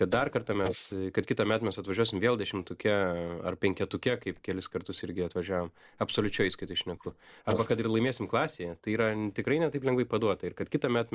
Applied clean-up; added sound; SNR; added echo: neural mask model Resemble Enhance denoiser.